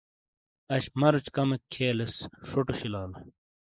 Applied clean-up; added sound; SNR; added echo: neural mask model Resemble Enhance denoiser.